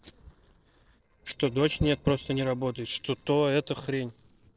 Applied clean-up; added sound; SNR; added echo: neural separator model SepFormer DNS4.